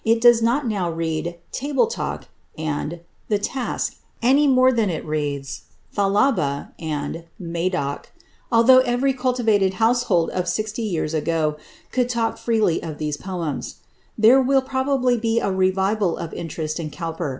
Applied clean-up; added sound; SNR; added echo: none; none; none; none.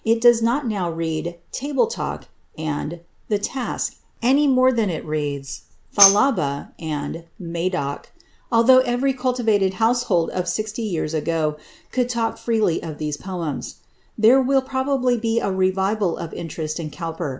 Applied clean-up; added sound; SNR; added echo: none; Tambourine; 2 dB; none.